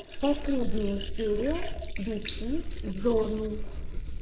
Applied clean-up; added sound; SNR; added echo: neural mask model Resemble Enhance denoiser.